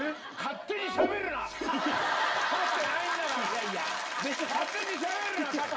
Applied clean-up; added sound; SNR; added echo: none; Bowed string instrument; 9 dB; reverberation time 3.0 s.